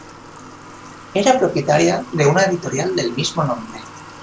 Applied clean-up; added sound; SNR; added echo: none; Water tap, faucet / Water; 18 dB; none.